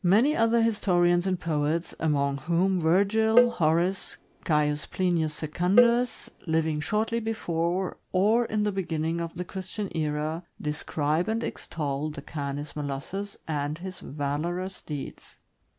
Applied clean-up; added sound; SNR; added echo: none; Cowbell; 3 dB; none.